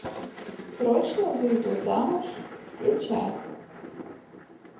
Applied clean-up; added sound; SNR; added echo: none; Thunder; 11 dB; reverberation time 2.0 s.